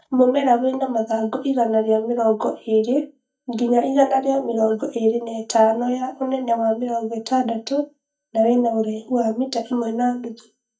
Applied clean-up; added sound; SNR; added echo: neural mask model DeepFilterNet 3.